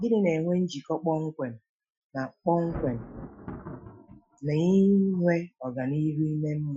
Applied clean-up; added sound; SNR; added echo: classical method Wiener filter.